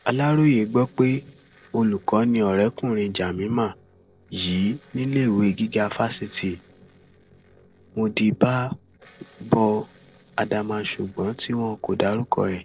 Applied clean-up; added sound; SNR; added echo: neural separator model SepFormer DNS4.